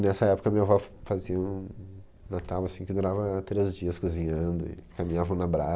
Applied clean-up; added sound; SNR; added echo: none; none; none; none.